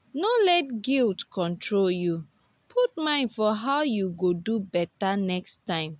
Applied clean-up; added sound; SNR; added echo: none; none; none; none.